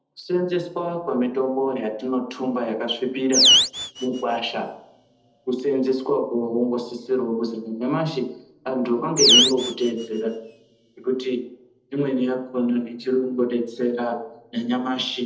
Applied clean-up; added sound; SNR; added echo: none; Animal; -1 dB; reverberation time 0.8 s.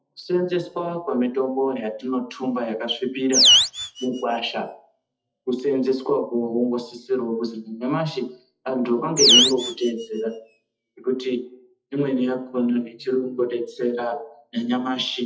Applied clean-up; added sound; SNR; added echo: classical method WPE with log-MMSE.